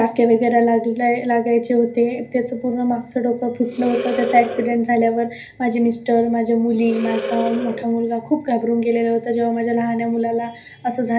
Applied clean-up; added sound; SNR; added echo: none; Animal; 8 dB; reverberation time 0.3 s.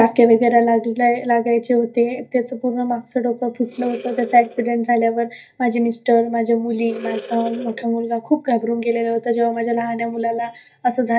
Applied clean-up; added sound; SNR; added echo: neural mask model DeepFilterNet 3.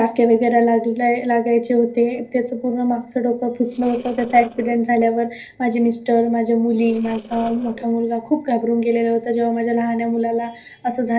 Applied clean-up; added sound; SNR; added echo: neural separator model SepFormer DNS4.